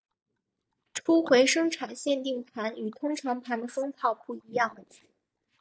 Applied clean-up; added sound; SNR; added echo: neural mask model DeepFilterNet 3.